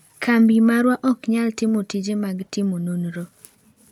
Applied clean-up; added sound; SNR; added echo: none; none; none; none.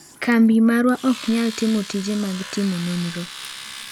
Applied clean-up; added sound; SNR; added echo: none; Domestic sounds, home sounds; 16 dB; none.